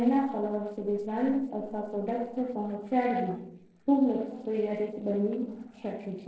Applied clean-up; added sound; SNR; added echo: neural separator model SepFormer DNS4.